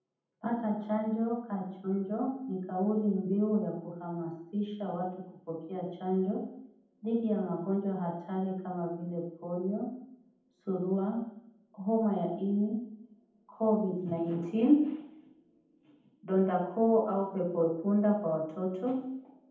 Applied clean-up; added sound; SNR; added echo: none; none; none; reverberation time 0.8 s.